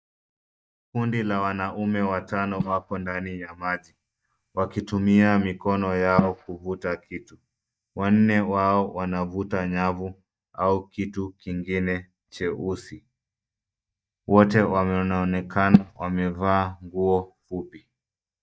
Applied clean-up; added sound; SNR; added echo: neural mask model DeepFilterNet 3.